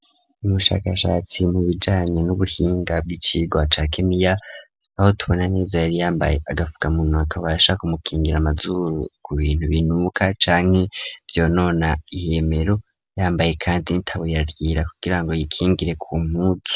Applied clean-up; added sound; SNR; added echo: none; none; none; none.